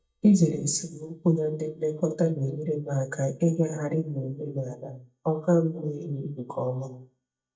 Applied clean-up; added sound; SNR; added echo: neural mask model DeepFilterNet 3.